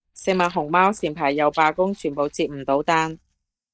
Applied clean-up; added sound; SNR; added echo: neural mask model DeepFilterNet 3.